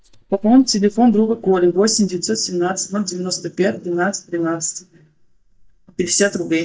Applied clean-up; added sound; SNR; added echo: neural mask model DeepFilterNet 3.